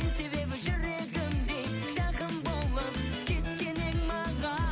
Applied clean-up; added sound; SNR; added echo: none; none; none; none.